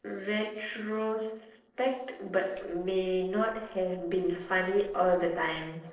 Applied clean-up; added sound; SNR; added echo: neural separator model SepFormer DNS4.